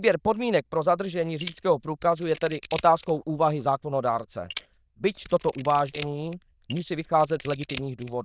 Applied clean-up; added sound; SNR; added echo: neural diffusion model UNIVERSE++.